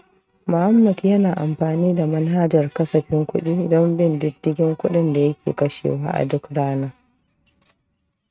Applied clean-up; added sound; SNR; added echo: neural mask model RNNoise.